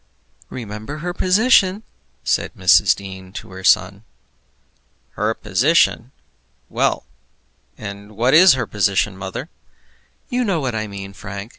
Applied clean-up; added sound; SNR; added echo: none; none; none; none.